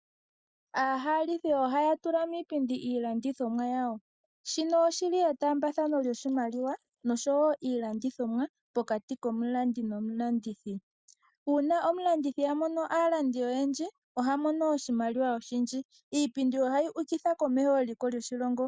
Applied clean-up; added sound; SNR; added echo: neural mask model Resemble Enhance denoiser.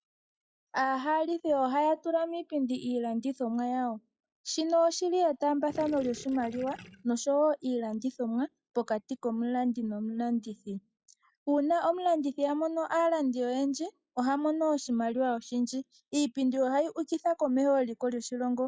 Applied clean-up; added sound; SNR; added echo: classical method log-MMSE.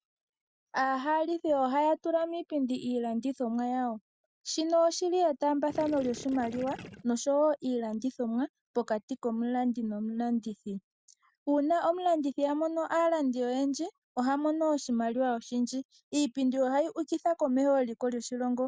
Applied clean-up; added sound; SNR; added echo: none; Gurgling / Liquid; 15 dB; none.